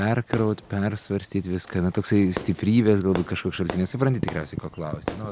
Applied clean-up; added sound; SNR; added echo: none; Fireworks; 14 dB; none.